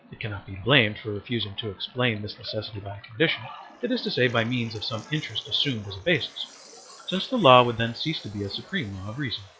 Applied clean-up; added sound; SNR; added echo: classical method log-MMSE.